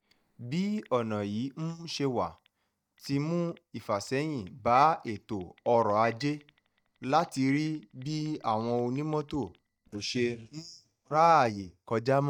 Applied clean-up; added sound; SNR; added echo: neural mask model DeepFilterNet 3.